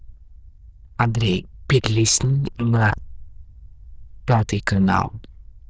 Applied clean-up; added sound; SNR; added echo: neural diffusion model UNIVERSE++.